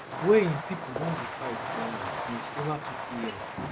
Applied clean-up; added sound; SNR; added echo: none; Fireworks; 4 dB; none.